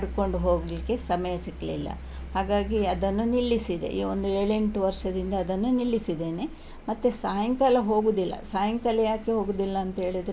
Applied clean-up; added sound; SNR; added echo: none; none; none; none.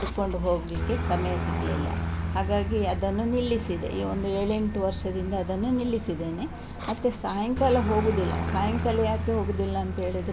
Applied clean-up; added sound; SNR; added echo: none; Aircraft; 4 dB; none.